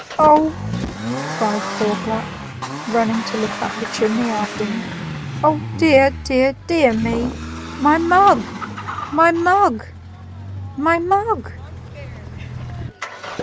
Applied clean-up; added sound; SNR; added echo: none; Accelerating, revving, vroom; 9 dB; none.